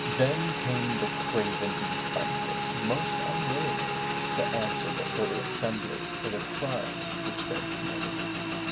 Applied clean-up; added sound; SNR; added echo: none; Motorcycle / Engine; -2 dB; none.